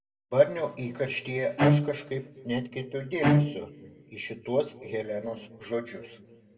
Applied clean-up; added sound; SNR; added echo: none; Bowed string instrument; -3 dB; reverberation time 1.9 s.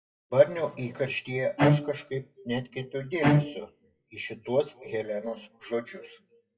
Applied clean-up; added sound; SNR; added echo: classical method WPE with log-MMSE.